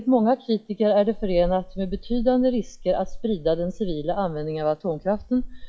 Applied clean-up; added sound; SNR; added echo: classical method log-MMSE.